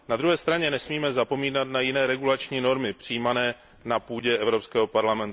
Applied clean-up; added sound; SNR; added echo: none; none; none; none.